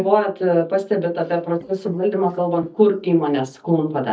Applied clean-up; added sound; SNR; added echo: neural mask model DeepFilterNet 3.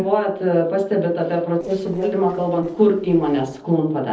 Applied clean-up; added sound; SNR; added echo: neural separator model SepFormer DNS4.